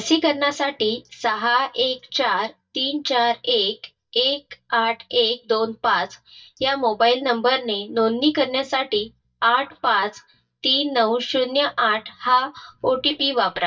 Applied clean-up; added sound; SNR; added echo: neural mask model DeepFilterNet 3.